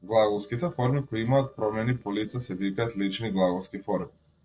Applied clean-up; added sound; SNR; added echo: neural separator model SepFormer DNS4.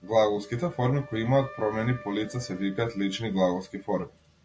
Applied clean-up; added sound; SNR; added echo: none; Wind instrument, woodwind instrument; 20 dB; none.